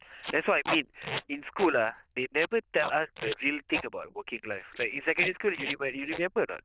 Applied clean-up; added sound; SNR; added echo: neural diffusion model UNIVERSE++.